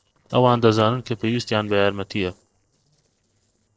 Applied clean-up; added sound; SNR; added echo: neural separator model SepFormer DNS4.